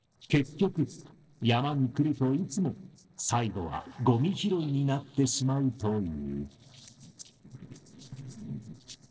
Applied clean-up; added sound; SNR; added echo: neural separator model SepFormer DNS4.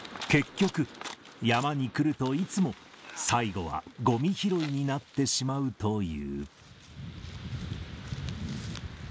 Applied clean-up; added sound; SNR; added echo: none; none; none; none.